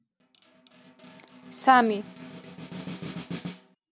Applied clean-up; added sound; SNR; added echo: none; Snare drum; 12 dB; none.